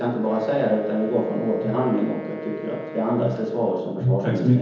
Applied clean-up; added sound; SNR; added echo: none; Wind instrument, woodwind instrument; 14 dB; reverberation time 1.0 s.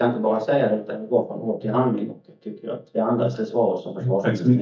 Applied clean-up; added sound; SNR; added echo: neural mask model DeepFilterNet 3.